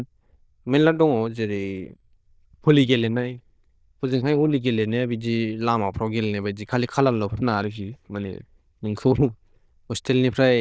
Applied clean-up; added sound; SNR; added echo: neural diffusion model UNIVERSE++.